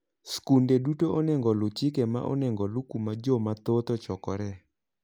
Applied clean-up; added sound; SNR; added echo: none; none; none; none.